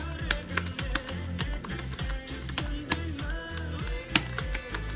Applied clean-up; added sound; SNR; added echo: none; Computer keyboard; 2 dB; reverberation time 1.0 s.